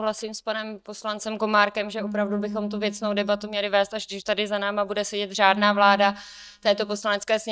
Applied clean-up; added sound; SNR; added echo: neural mask model DeepFilterNet 3.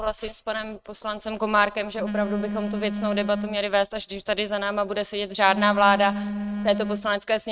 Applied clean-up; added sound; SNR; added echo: neural mask model RNNoise.